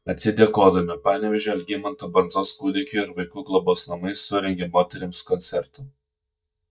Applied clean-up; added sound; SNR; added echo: neural mask model DeepFilterNet 3.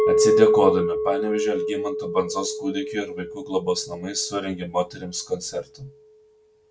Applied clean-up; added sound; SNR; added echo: none; Chink, clink; -1 dB; none.